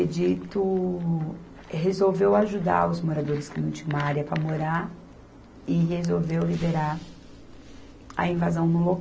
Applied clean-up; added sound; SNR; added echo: none; none; none; none.